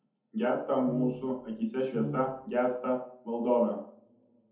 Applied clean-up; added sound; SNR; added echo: none; Brass instrument; 10 dB; reverberation time 0.6 s.